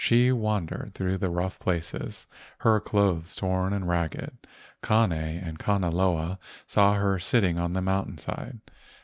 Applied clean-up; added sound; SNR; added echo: none; none; none; none.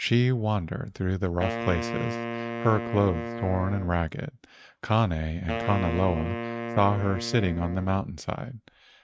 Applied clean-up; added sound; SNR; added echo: neural mask model RNNoise.